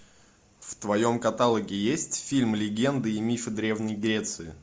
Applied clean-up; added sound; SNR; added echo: none; none; none; none.